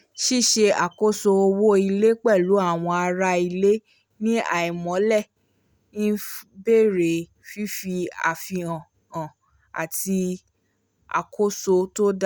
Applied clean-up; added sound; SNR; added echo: none; none; none; none.